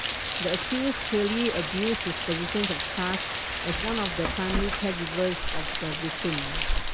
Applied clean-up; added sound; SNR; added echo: none; Rain; -3 dB; none.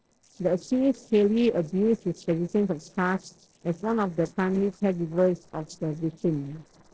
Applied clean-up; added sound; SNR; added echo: neural separator model SepFormer DNS4.